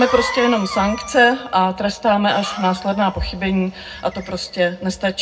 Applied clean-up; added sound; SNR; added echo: none; Cough; 13 dB; reverberation time 0.3 s.